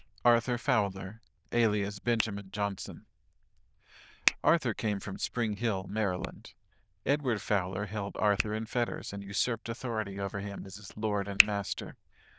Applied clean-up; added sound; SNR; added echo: neural diffusion model UNIVERSE++.